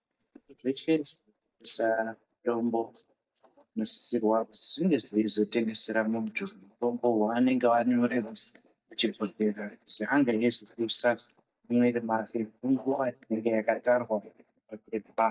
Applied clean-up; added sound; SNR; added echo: neural mask model DeepFilterNet 3.